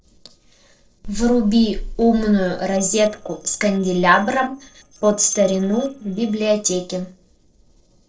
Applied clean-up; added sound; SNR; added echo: neural separator model SepFormer DNS4.